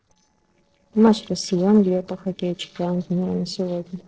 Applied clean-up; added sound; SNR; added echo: neural separator model SepFormer DNS4.